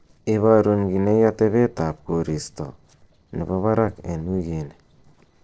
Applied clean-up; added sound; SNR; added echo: neural separator model SepFormer DNS4.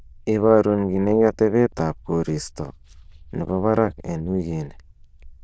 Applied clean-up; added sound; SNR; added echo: neural diffusion model UNIVERSE++.